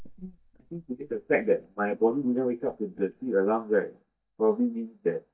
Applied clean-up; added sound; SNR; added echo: neural mask model DeepFilterNet 3.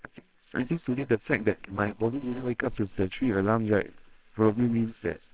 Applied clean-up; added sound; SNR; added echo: neural separator model SepFormer WHAMR!.